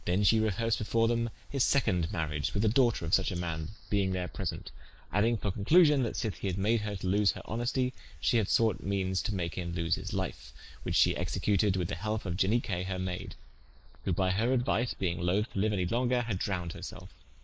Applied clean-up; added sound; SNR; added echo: neural mask model Resemble Enhance denoiser.